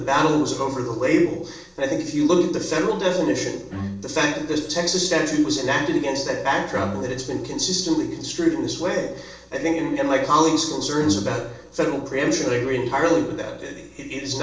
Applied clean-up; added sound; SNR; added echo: neural separator model SepFormer DNS4.